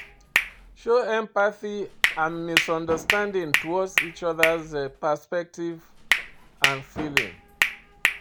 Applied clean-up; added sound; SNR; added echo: none; Hands; 0 dB; none.